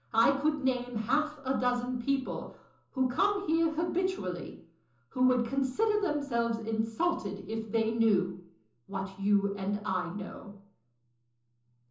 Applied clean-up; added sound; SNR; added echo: none; none; none; reverberation time 0.6 s.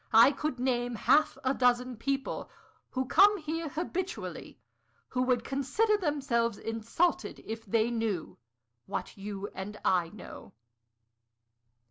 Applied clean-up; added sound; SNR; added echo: none; none; none; none.